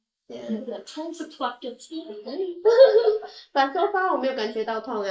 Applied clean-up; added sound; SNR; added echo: neural mask model Resemble Enhance denoiser.